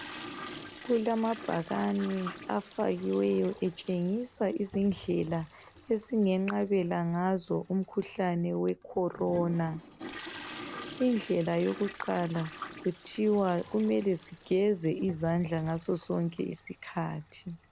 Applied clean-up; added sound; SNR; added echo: none; Toilet flush; 16 dB; none.